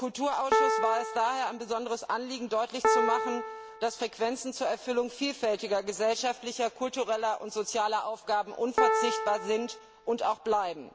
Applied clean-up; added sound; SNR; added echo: none; Piano; 1 dB; none.